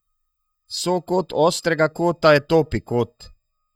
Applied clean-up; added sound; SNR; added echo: neural mask model DeepFilterNet 3.